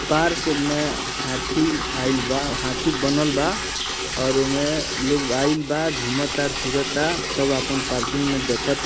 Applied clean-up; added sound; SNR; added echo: none; Liquid; 3 dB; none.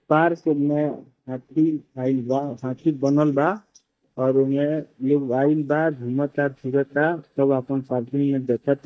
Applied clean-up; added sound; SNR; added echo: neural mask model DeepFilterNet 3.